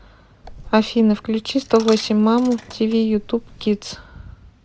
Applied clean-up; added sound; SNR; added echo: none; Coin (dropping); 19 dB; none.